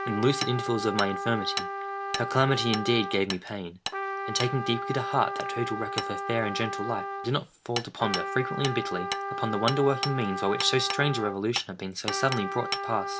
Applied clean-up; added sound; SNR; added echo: none; Hammer + Trumpet; 4 dB; none.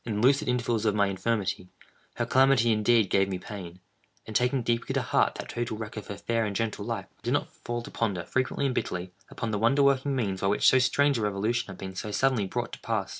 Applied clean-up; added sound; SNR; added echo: none; none; none; none.